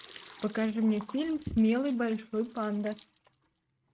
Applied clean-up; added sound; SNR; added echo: neural mask model RNNoise.